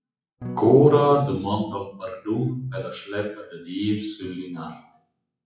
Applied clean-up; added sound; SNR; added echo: classical method WPE with log-MMSE.